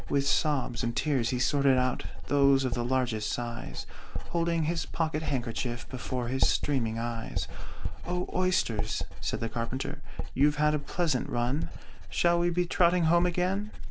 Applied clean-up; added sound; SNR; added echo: none; Writing; -1 dB; none.